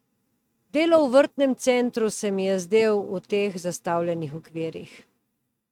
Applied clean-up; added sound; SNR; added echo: neural mask model RNNoise.